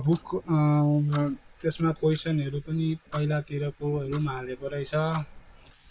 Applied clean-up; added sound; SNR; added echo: neural mask model Resemble Enhance denoiser.